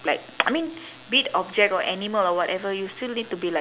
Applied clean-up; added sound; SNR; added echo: none; none; none; none.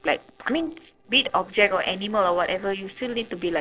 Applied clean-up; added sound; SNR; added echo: neural separator model SepFormer DNS4.